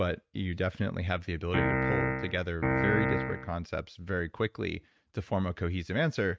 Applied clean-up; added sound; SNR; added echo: neural mask model RNNoise.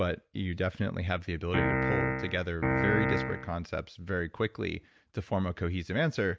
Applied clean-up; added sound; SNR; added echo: none; Piano; -3 dB; none.